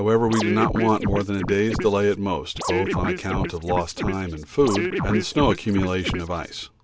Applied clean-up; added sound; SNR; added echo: none; Scratching (performance technique); 5 dB; none.